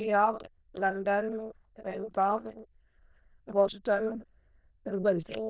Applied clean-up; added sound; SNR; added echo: neural diffusion model UNIVERSE++.